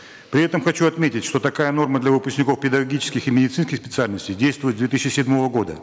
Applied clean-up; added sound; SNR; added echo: none; none; none; none.